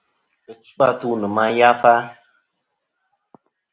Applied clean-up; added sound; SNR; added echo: none; none; none; none.